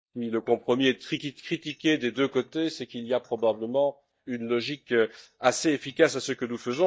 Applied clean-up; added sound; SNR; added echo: neural mask model DeepFilterNet 3.